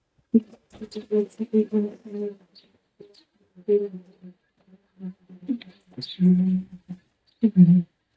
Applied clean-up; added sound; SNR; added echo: neural mask model DeepFilterNet 3.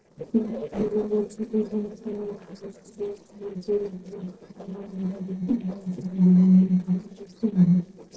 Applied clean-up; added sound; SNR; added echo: neural separator model SepFormer DNS4.